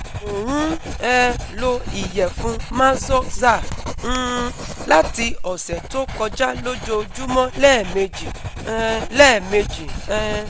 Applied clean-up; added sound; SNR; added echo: none; Writing; 7 dB; none.